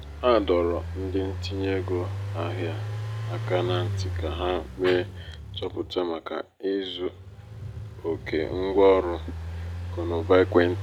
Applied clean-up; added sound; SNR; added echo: none; Engine; 7 dB; none.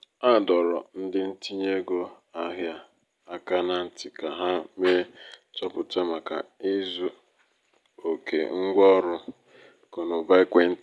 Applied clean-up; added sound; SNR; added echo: none; none; none; none.